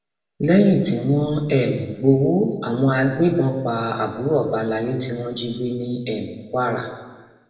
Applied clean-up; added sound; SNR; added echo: none; none; none; reverberation time 1.2 s.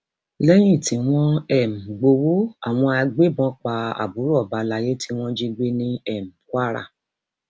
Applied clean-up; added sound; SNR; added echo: none; none; none; none.